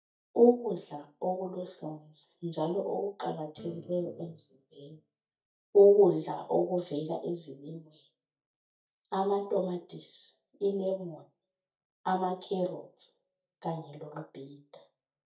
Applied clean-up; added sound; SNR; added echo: neural mask model DeepFilterNet 3.